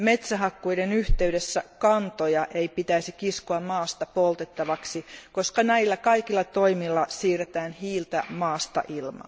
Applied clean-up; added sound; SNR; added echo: none; none; none; none.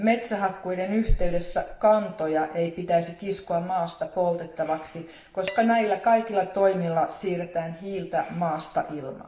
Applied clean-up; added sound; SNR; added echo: none; Dishes, pots, and pans; 15 dB; reverberation time 0.6 s.